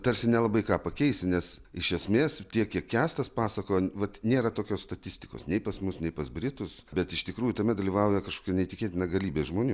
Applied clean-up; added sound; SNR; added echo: none; none; none; none.